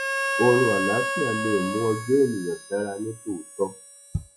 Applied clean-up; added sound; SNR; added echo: classical method log-MMSE.